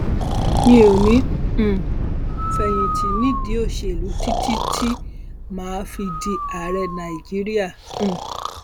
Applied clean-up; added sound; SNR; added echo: none; Breathing + Thunder / Explosion; 1 dB; none.